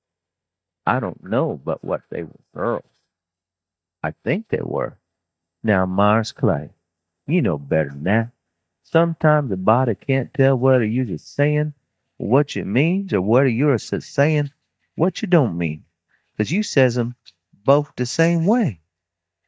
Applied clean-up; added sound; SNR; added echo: neural mask model DeepFilterNet 3.